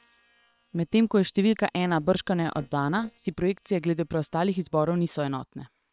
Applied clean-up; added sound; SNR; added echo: neural separator model SepFormer WHAM!.